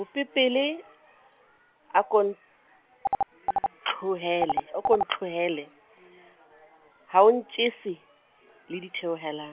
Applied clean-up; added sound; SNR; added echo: none; Telephone; 3 dB; none.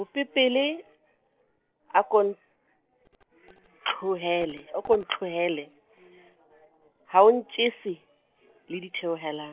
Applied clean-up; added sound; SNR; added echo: neural separator model SepFormer DNS4.